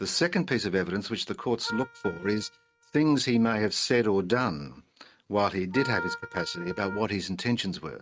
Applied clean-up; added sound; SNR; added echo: neural mask model RNNoise.